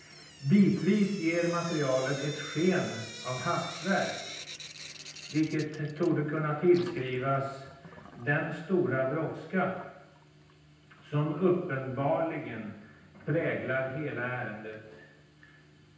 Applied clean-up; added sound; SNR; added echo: none; Drip / Sink (filling or washing); 17 dB; reverberation time 0.9 s.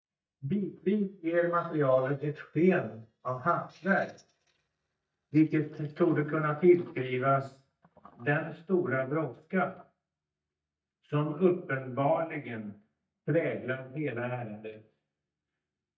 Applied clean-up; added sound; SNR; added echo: neural mask model DeepFilterNet 3.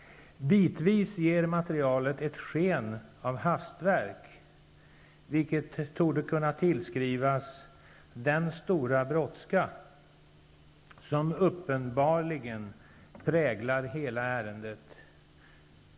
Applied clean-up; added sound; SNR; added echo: none; none; none; none.